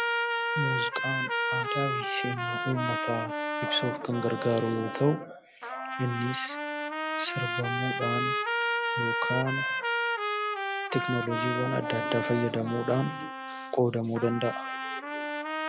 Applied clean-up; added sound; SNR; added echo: none; Trumpet; 0 dB; none.